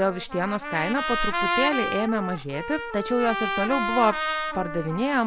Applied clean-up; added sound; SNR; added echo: none; Trumpet; 3 dB; none.